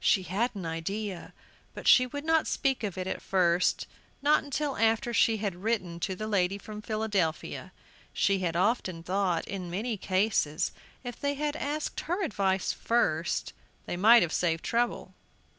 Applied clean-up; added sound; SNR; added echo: none; none; none; none.